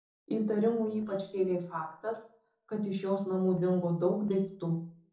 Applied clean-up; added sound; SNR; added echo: neural separator model SepFormer DNS4.